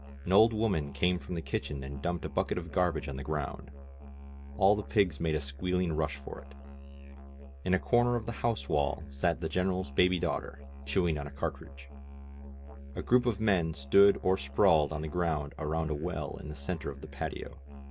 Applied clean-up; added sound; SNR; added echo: none; Musical instrument; 13 dB; none.